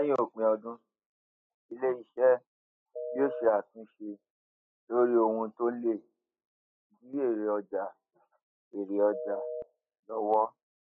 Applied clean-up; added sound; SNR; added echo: classical method log-MMSE.